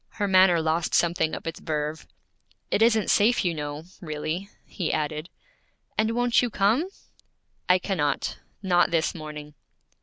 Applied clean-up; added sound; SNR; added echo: none; none; none; none.